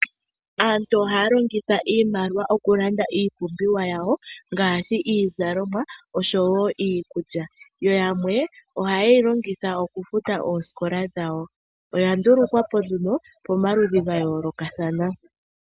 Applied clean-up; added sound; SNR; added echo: none; none; none; none.